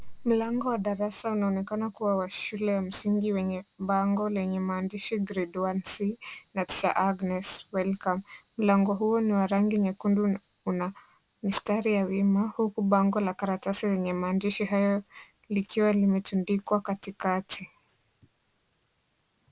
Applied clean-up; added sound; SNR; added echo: none; none; none; none.